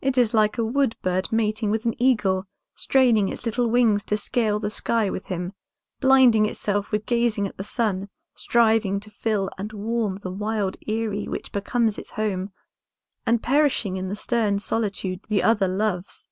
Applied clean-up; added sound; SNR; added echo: none; none; none; none.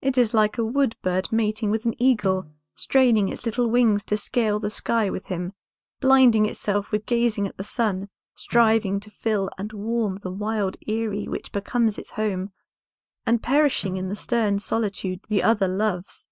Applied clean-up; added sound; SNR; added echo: neural mask model DeepFilterNet 3.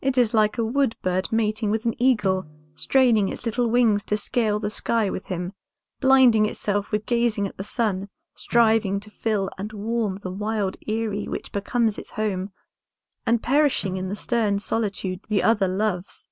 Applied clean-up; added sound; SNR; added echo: none; Snare drum; 20 dB; none.